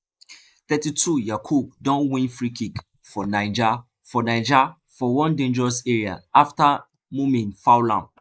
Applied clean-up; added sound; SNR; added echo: neural mask model Resemble Enhance denoiser.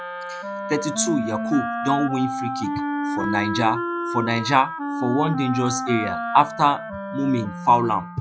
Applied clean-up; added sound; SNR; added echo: classical method log-MMSE.